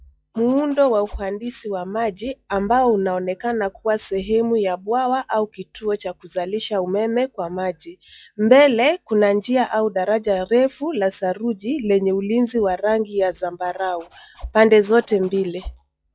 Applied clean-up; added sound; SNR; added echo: classical method log-MMSE.